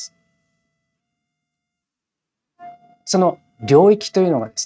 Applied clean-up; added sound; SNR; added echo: neural mask model RNNoise.